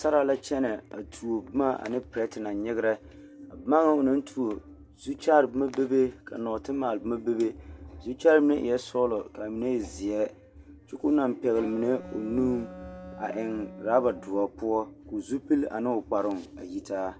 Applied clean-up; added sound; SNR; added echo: none; Wind instrument, woodwind instrument; 17 dB; none.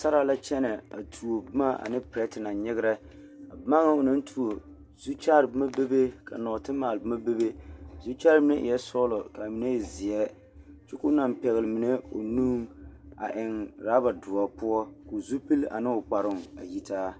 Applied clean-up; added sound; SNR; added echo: none; none; none; none.